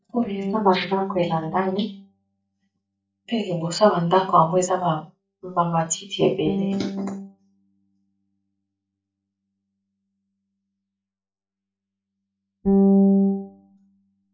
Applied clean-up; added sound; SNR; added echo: neural mask model DeepFilterNet 3.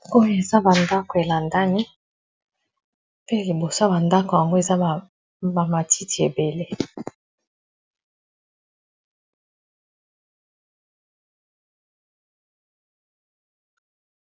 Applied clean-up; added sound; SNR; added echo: none; none; none; none.